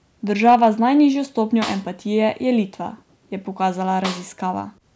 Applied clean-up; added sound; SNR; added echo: none; Snare drum; 14 dB; none.